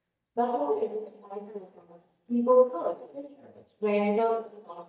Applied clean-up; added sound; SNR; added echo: neural mask model DeepFilterNet 3.